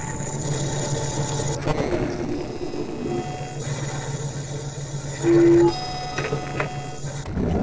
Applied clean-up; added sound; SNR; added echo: neural separator model SepFormer DNS4.